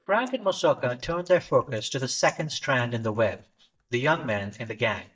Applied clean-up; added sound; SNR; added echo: neural mask model DeepFilterNet 3.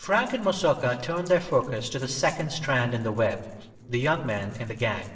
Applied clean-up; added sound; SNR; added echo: neural separator model SepFormer DNS4.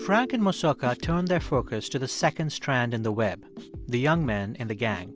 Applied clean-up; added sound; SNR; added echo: none; none; none; none.